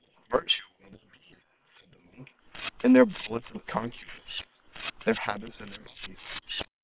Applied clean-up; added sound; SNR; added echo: neural separator model SepFormer WHAM!.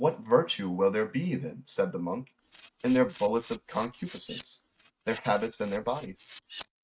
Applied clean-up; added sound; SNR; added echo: neural mask model RNNoise.